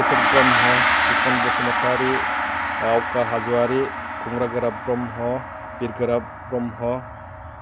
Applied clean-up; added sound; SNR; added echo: none; Gong; -2 dB; none.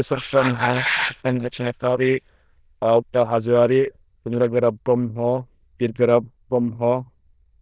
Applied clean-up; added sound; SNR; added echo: neural diffusion model UNIVERSE++.